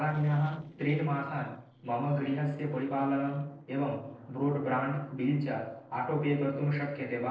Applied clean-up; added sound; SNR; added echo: neural separator model SepFormer DNS4.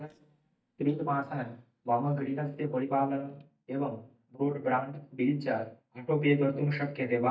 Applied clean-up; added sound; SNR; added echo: neural mask model DeepFilterNet 3.